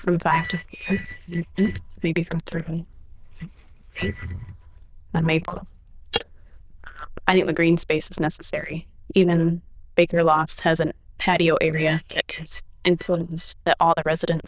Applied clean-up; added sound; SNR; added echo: neural diffusion model UNIVERSE++.